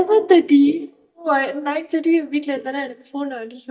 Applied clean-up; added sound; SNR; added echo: neural mask model DeepFilterNet 3.